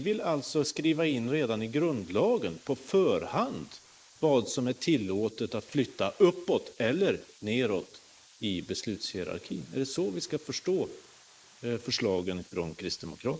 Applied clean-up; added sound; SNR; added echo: neural mask model Resemble Enhance denoiser.